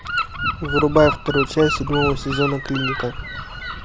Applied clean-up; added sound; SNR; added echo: none; Gull, seagull / Wind; 4 dB; none.